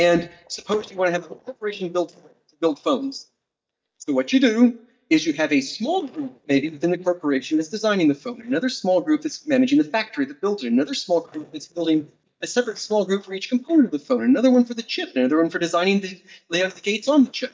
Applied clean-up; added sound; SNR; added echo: neural mask model DeepFilterNet 3.